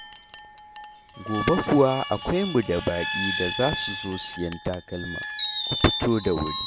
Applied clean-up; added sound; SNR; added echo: none; Chink, clink + Screech; 6 dB; none.